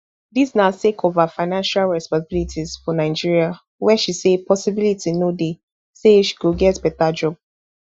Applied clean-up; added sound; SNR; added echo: classical method Wiener filter.